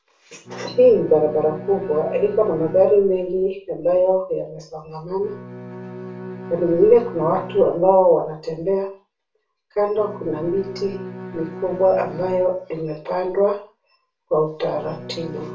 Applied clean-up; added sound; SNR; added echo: none; Bowed string instrument; 16 dB; reverberation time 0.3 s.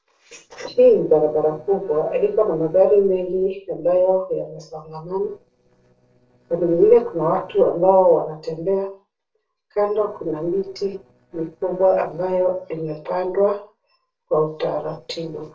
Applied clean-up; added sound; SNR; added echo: neural separator model SepFormer DNS4.